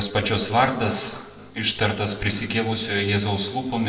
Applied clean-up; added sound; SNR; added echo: neural separator model SepFormer DNS4.